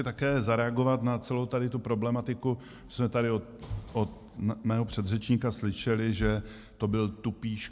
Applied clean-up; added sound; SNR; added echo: none; none; none; none.